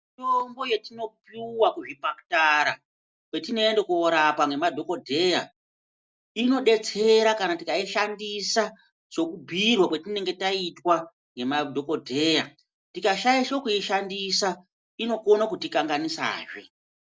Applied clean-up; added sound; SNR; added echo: none; none; none; none.